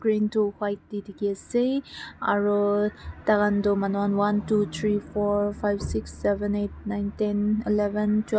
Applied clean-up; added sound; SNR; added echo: none; none; none; none.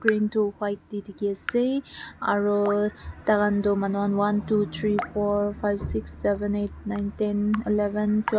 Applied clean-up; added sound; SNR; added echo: none; Raindrop / Drip; 15 dB; none.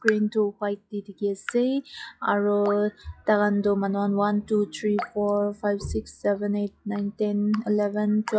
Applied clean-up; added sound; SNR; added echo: classical method log-MMSE.